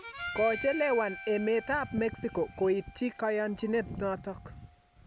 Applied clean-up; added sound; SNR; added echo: none; Harmonica; 13 dB; none.